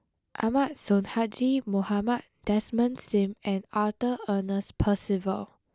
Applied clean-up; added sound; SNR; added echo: none; none; none; none.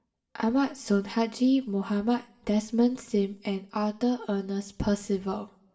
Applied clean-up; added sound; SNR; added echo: none; none; none; reverberation time 0.4 s.